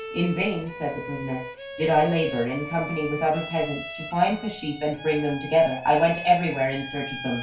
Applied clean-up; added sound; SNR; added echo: none; Bowed string instrument; 12 dB; reverberation time 0.2 s.